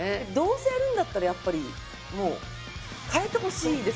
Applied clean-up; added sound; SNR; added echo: none; none; none; none.